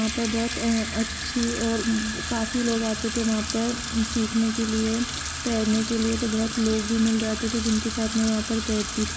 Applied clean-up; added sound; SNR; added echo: none; Sink (filling or washing) / Water tap, faucet; 6 dB; none.